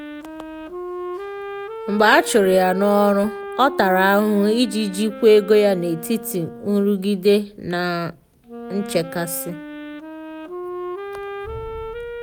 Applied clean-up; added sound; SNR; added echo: none; Wind instrument, woodwind instrument; 12 dB; none.